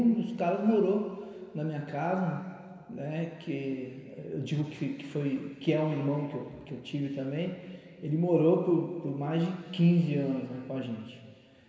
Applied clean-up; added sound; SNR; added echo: none; none; none; reverberation time 2.2 s.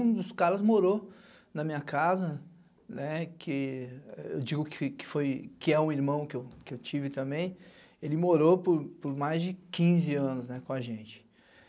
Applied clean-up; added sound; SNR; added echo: none; none; none; none.